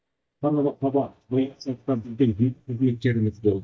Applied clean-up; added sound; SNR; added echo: neural mask model DeepFilterNet 3.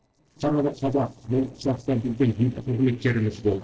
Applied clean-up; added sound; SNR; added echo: neural separator model SepFormer DNS4.